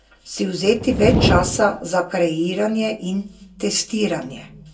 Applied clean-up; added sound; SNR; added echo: none; Fire; 2 dB; reverberation time 0.2 s.